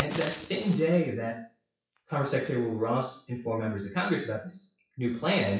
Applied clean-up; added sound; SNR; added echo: classical method WPE with log-MMSE.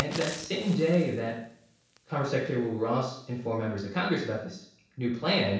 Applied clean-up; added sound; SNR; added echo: none; Fire; 16 dB; reverberation time 0.7 s.